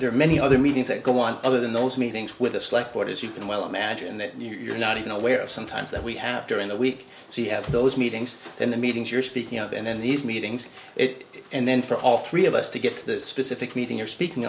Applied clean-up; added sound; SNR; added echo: none; none; none; none.